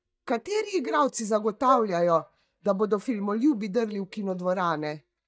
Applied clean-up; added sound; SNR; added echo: neural mask model DeepFilterNet 3.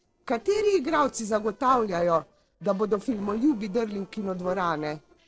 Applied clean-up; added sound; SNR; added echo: neural separator model SepFormer DNS4.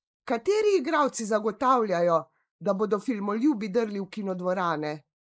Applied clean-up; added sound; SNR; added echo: neural mask model Resemble Enhance denoiser.